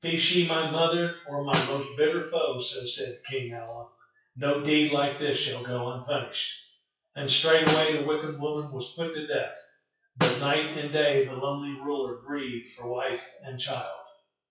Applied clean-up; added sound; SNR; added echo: classical method WPE with log-MMSE.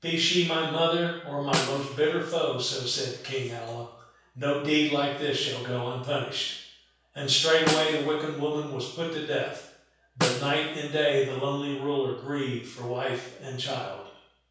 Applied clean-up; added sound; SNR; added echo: none; Snare drum; 6 dB; reverberation time 0.7 s.